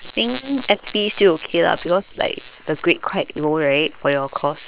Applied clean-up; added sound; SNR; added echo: neural separator model SepFormer WHAM!.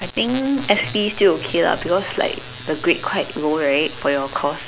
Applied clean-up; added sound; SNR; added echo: none; none; none; none.